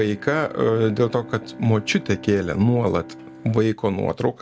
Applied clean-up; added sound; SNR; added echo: none; Bowed string instrument; 18 dB; none.